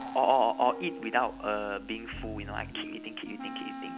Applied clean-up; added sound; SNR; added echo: none; Piano + Wind instrument, woodwind instrument; 11 dB; none.